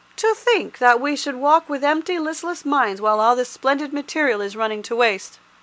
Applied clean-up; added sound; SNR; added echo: none; none; none; none.